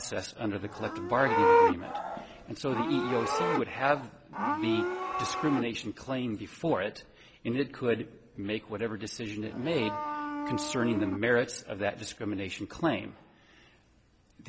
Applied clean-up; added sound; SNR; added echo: none; Livestock, farm animals, working animals; 1 dB; none.